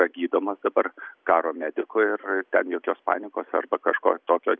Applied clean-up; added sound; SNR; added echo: none; none; none; none.